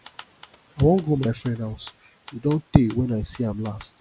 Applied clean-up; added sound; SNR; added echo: none; Typewriter; 20 dB; none.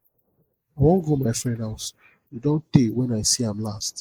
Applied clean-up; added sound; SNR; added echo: neural mask model Resemble Enhance denoiser.